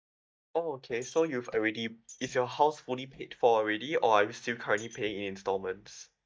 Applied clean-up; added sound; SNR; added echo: neural mask model DeepFilterNet 3.